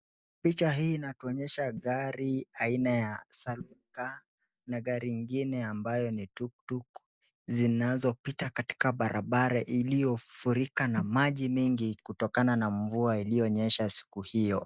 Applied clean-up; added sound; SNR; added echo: neural mask model DeepFilterNet 3.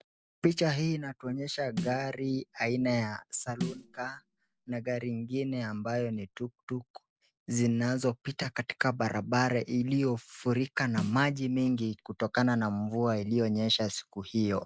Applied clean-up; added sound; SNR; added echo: none; Snare drum; 10 dB; none.